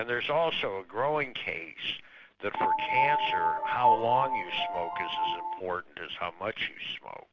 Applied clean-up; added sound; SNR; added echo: none; Piano; -4 dB; none.